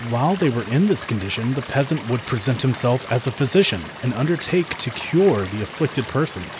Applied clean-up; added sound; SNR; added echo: none; Stream / Liquid; 15 dB; none.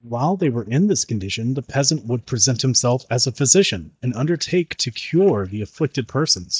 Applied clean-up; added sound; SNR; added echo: neural mask model DeepFilterNet 3.